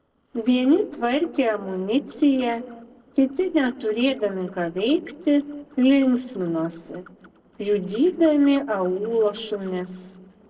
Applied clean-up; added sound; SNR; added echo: neural separator model SepFormer DNS4.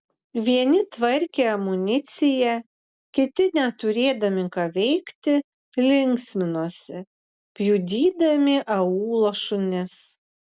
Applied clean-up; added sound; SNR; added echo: none; none; none; none.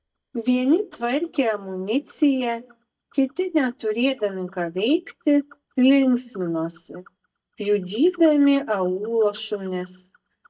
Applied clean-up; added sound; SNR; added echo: neural mask model DeepFilterNet 3.